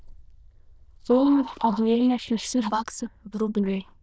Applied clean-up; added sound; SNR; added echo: neural diffusion model UNIVERSE++.